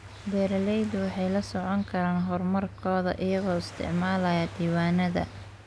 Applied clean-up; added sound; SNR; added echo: none; Waves, surf; 20 dB; none.